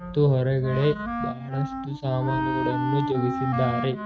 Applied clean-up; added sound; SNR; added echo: neural mask model RNNoise.